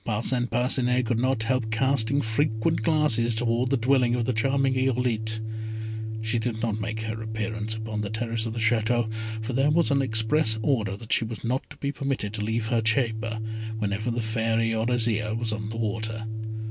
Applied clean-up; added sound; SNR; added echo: none; Organ; 4 dB; none.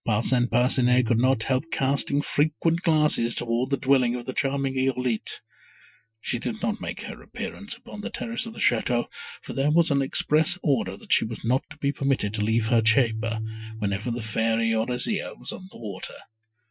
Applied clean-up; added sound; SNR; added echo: classical method Wiener filter.